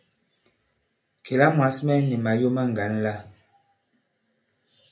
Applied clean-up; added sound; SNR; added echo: none; none; none; reverberation time 0.3 s.